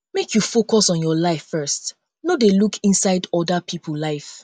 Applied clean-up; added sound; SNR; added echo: none; none; none; none.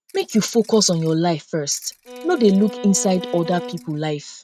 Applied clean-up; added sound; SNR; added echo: neural mask model RNNoise.